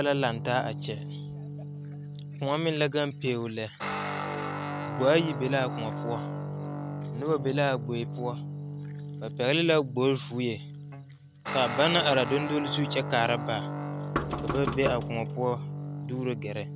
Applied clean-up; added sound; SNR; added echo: none; Guitar + Knock; 5 dB; none.